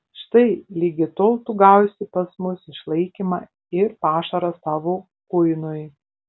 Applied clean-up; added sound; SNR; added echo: none; none; none; none.